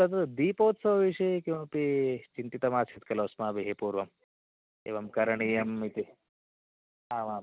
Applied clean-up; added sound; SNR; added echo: none; none; none; none.